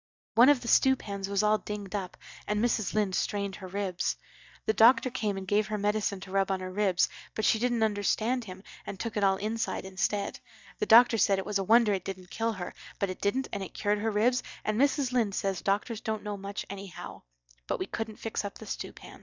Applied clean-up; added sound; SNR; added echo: neural mask model DeepFilterNet 3.